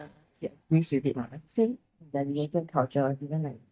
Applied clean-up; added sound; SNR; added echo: neural mask model DeepFilterNet 3.